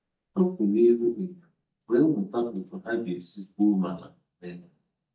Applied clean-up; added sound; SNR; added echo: neural mask model DeepFilterNet 3.